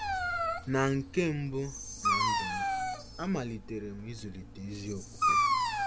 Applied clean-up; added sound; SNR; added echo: none; Dog; -3 dB; none.